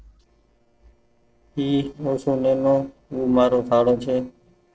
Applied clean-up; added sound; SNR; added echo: neural separator model SepFormer DNS4.